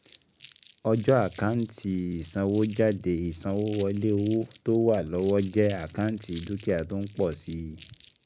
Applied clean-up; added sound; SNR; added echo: none; Crumpling, crinkling; 18 dB; none.